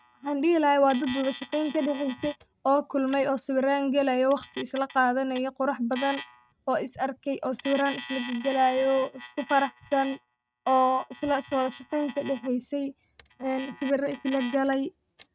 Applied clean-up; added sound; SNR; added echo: neural mask model RNNoise.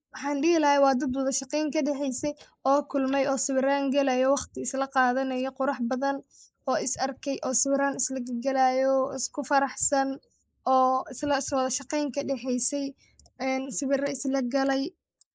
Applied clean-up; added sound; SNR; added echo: neural mask model Resemble Enhance denoiser.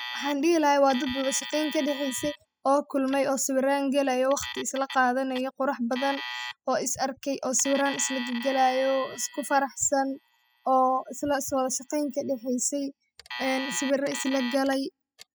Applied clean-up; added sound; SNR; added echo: classical method spectral subtraction.